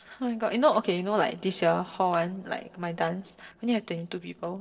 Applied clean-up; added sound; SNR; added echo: neural separator model SepFormer DNS4.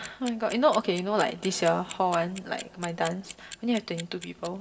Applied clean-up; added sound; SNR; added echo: none; Clock; 17 dB; reverberation time 1.4 s.